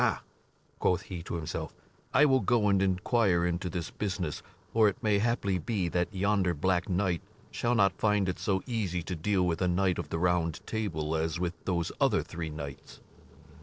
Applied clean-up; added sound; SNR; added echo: neural separator model SepFormer DNS4.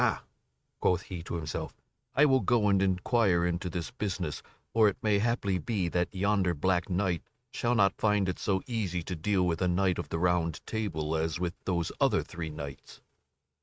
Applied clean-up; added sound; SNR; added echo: neural mask model RNNoise.